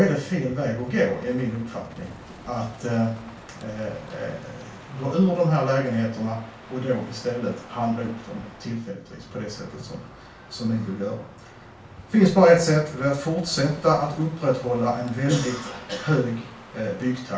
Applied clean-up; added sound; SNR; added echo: none; Crow; 19 dB; reverberation time 0.3 s.